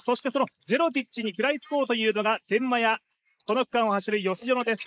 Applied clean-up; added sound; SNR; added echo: neural mask model Resemble Enhance denoiser.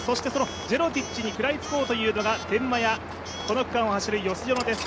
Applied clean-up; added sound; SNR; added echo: none; Coin (dropping) / Alarm; 15 dB; none.